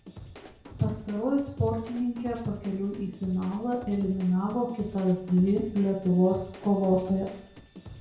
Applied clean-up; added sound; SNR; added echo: none; Drum / Drum kit; 18 dB; reverberation time 0.5 s.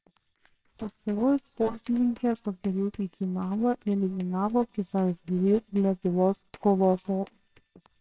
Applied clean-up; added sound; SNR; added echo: neural separator model SepFormer WHAMR!.